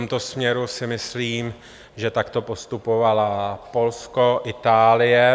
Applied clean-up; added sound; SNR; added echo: none; none; none; none.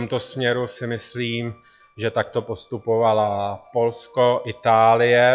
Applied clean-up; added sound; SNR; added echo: classical method log-MMSE.